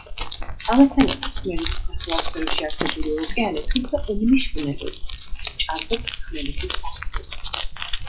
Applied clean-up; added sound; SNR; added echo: classical method WPE with log-MMSE.